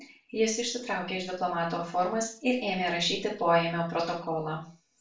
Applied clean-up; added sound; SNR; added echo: none; none; none; reverberation time 0.4 s.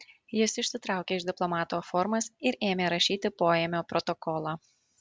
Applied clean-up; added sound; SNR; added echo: none; none; none; none.